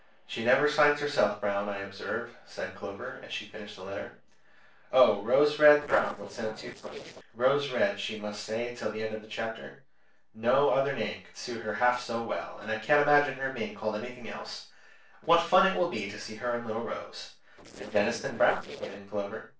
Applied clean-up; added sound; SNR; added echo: neural separator model SepFormer DNS4.